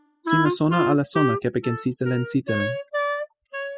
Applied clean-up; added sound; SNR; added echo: classical method spectral subtraction.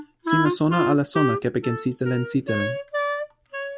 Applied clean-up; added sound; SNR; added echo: none; Wind instrument, woodwind instrument; 3 dB; none.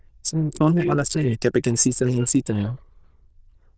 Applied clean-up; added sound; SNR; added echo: neural diffusion model UNIVERSE++.